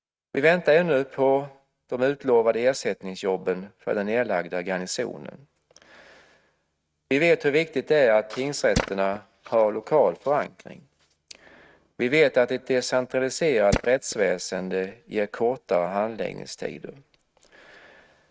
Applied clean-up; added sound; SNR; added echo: neural mask model RNNoise.